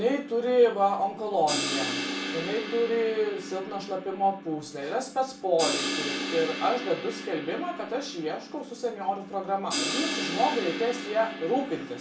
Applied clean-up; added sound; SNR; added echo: none; Crash cymbal; 6 dB; reverberation time 0.3 s.